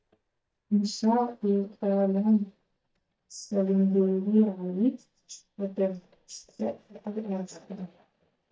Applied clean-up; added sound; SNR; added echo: neural mask model DeepFilterNet 3.